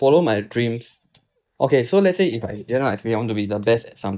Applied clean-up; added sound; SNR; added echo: neural mask model DeepFilterNet 3.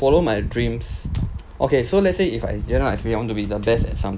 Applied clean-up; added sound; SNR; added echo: none; none; none; none.